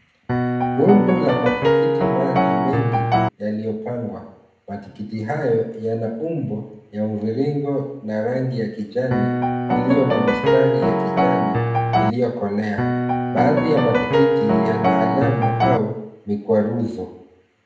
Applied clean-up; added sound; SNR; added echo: none; Piano; -4 dB; reverberation time 0.7 s.